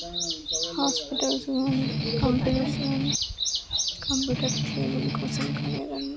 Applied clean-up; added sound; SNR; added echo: none; Strum; 1 dB; none.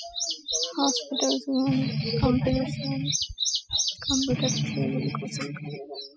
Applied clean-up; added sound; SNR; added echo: classical method spectral subtraction.